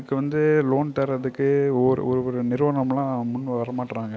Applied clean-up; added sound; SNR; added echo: none; none; none; none.